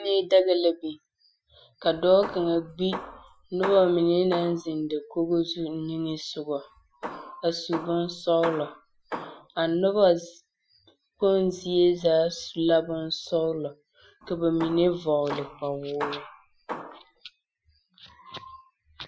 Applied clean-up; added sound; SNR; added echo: classical method Wiener filter.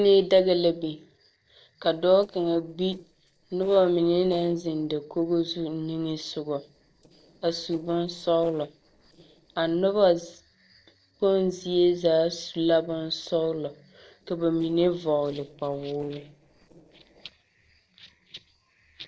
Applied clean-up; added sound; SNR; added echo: neural separator model SepFormer DNS4.